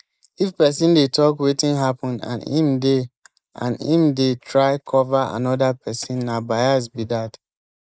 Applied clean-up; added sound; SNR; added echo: neural mask model Resemble Enhance denoiser.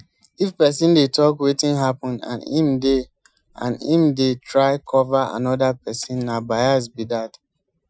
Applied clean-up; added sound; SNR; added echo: classical method Wiener filter.